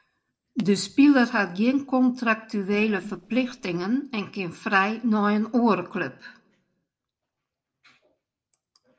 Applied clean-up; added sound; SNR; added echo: neural separator model SepFormer DNS4.